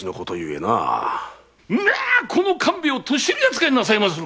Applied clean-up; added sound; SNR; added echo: none; none; none; none.